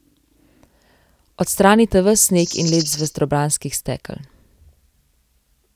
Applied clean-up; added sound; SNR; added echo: none; Rattle (instrument); 8 dB; none.